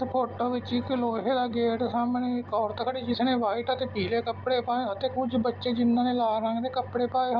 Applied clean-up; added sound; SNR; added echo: none; none; none; none.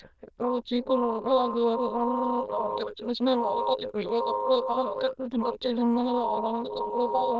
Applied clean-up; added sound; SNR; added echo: neural diffusion model UNIVERSE++.